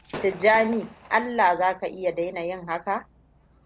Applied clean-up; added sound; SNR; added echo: none; Gunshot, gunfire / Fireworks; 19 dB; none.